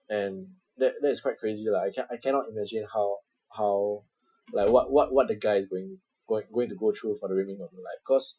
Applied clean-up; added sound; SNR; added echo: classical method Wiener filter.